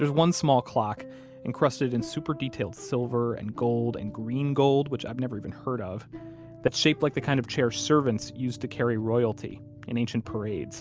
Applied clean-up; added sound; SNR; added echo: none; none; none; none.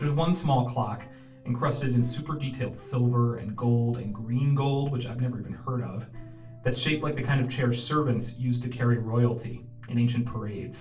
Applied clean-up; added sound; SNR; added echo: none; none; none; reverberation time 0.3 s.